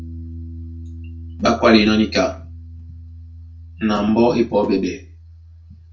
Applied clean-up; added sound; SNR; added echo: none; Piano; 15 dB; reverberation time 0.2 s.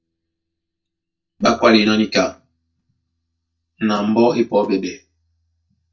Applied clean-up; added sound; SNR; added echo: neural mask model DeepFilterNet 3.